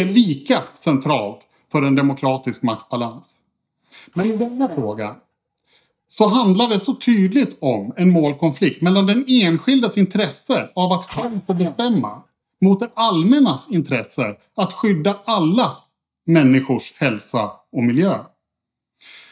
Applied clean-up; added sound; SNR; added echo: neural mask model DeepFilterNet 3.